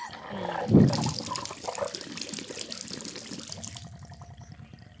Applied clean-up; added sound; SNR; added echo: none; Trickle, dribble / Bathtub (filling or washing) / Sink (filling or washing) / Gurgling; 6 dB; none.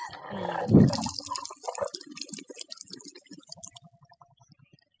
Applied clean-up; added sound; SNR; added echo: classical method spectral subtraction.